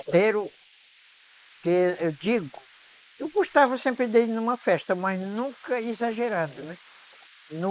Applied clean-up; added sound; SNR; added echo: neural mask model Resemble Enhance denoiser.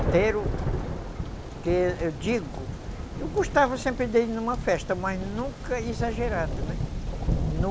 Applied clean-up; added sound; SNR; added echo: none; Thunder; 2 dB; none.